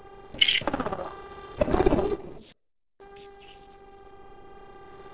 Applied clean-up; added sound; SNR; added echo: neural separator model SepFormer DNS4.